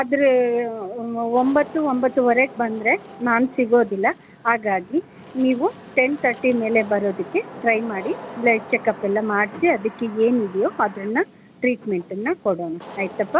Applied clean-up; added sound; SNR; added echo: none; Wind / Rain; 18 dB; none.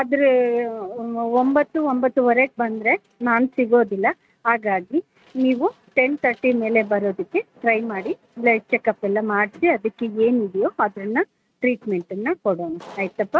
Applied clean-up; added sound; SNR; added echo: neural mask model RNNoise.